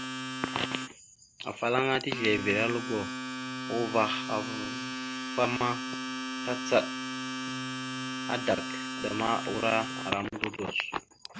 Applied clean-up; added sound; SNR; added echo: none; Domestic sounds, home sounds; 5 dB; none.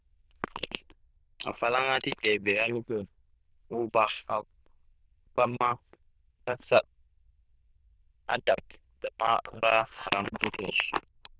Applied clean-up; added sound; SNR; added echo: neural diffusion model UNIVERSE++.